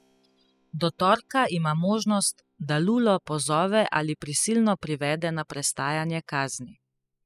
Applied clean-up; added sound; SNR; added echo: classical method spectral subtraction.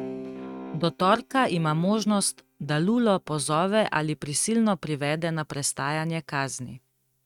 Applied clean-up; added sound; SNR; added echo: neural mask model RNNoise.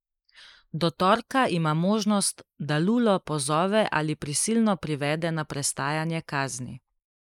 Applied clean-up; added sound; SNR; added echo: neural mask model Resemble Enhance denoiser.